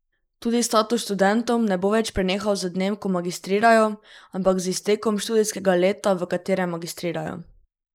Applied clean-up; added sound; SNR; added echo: neural mask model Resemble Enhance denoiser.